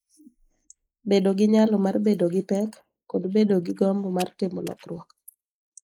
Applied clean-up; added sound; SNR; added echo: neural mask model Resemble Enhance denoiser.